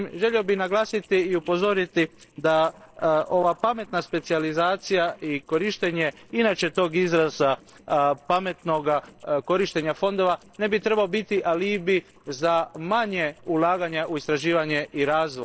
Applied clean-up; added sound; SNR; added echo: neural separator model SepFormer DNS4.